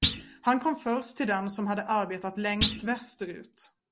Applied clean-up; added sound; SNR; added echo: none; Thump, thud; 4 dB; none.